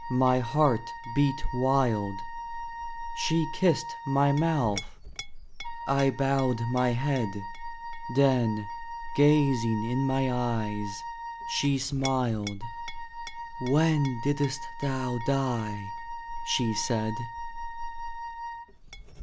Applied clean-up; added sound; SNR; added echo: none; Chink, clink + Wind instrument, woodwind instrument; 8 dB; none.